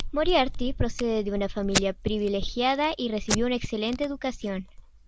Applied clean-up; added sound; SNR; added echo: none; Packing tape, duct tape; 11 dB; none.